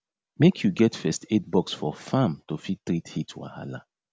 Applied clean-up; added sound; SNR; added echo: none; none; none; none.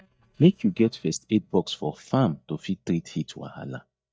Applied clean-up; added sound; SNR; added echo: neural mask model DeepFilterNet 3.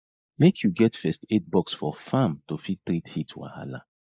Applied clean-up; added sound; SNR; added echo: neural mask model Resemble Enhance denoiser.